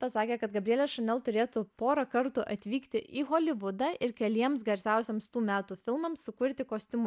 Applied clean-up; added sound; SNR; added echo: none; none; none; none.